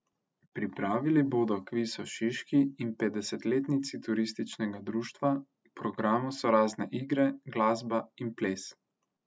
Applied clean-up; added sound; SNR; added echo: none; none; none; none.